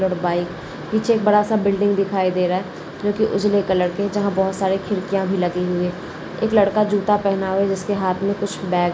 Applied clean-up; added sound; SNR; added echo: none; none; none; none.